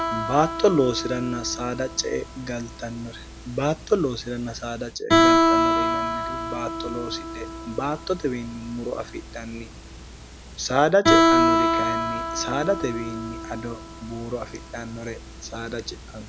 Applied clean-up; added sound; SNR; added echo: none; Guitar; -2 dB; none.